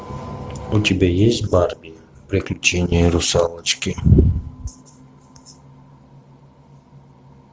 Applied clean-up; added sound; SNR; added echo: none; none; none; none.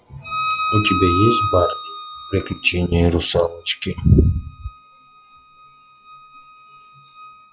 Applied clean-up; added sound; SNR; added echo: classical method log-MMSE.